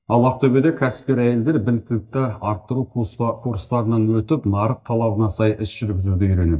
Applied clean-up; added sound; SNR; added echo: neural mask model DeepFilterNet 3.